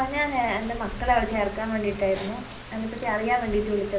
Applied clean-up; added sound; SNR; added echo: none; Rain; 11 dB; reverberation time 0.5 s.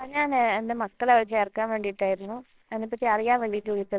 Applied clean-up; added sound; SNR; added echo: neural separator model SepFormer WHAMR!.